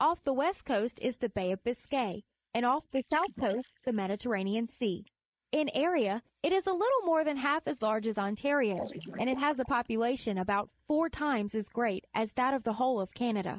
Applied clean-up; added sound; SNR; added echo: neural mask model Resemble Enhance denoiser.